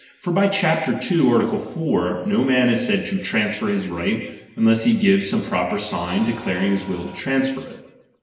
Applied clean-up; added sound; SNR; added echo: neural separator model SepFormer DNS4.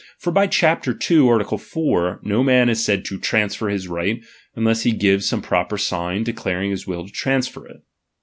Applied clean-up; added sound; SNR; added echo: none; none; none; none.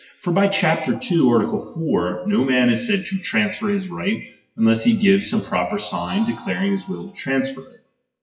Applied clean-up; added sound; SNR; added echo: classical method WPE with log-MMSE.